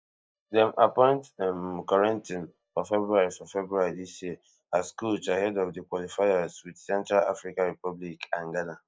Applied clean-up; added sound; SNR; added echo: neural mask model DeepFilterNet 3.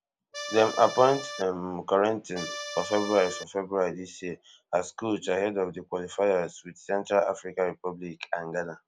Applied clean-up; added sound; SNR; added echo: none; Accordion; 9 dB; none.